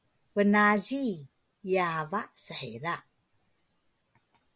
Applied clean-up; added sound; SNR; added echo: none; none; none; none.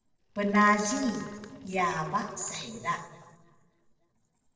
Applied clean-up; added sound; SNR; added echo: neural separator model SepFormer DNS4.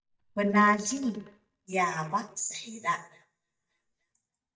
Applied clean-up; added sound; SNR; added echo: neural mask model DeepFilterNet 3.